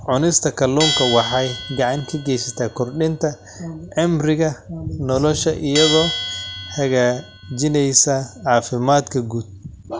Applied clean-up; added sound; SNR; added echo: none; Bell; 10 dB; none.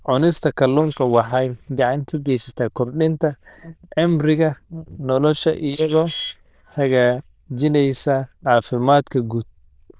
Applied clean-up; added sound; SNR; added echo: neural diffusion model UNIVERSE++.